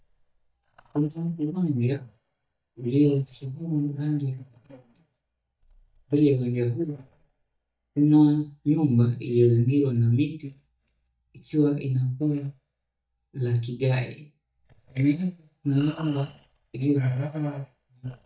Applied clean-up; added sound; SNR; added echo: neural mask model DeepFilterNet 3.